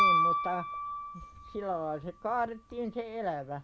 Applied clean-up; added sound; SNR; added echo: none; Piano; -3 dB; none.